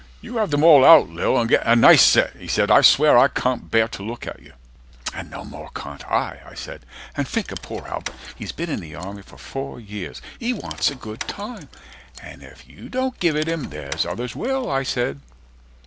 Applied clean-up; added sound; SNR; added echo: none; Rattle / Keys jangling; 19 dB; none.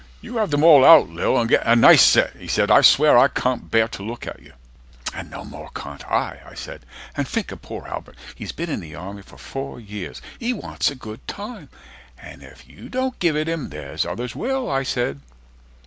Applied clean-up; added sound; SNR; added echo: none; none; none; none.